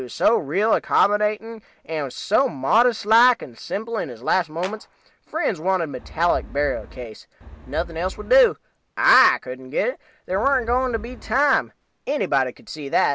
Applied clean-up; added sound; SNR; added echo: none; Wind + Clapping; 15 dB; none.